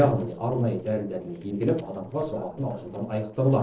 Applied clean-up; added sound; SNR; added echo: neural separator model SepFormer DNS4.